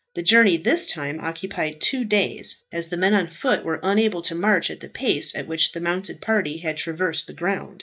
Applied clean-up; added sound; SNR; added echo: neural mask model DeepFilterNet 3.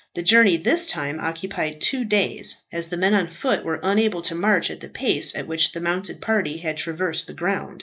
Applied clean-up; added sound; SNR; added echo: neural mask model Resemble Enhance denoiser.